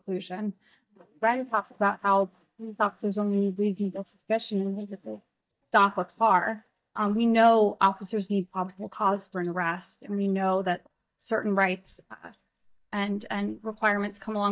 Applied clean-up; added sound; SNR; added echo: neural mask model DeepFilterNet 3.